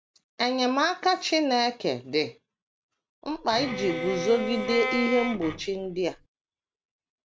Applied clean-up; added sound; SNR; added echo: none; Bowed string instrument; 5 dB; none.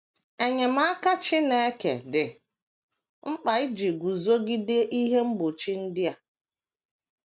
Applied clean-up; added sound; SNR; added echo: none; none; none; none.